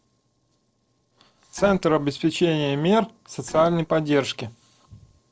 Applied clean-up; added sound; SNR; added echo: neural separator model SepFormer DNS4.